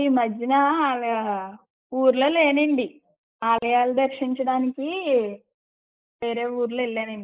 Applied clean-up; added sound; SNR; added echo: neural mask model Resemble Enhance denoiser.